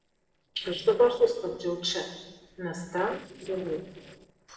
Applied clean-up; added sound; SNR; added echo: neural separator model SepFormer DNS4.